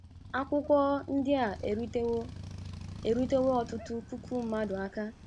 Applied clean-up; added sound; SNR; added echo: none; Motorcycle; 13 dB; none.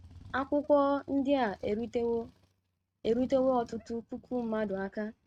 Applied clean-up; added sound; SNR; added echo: neural mask model RNNoise.